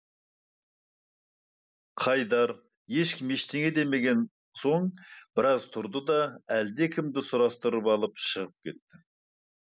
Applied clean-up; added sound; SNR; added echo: none; none; none; none.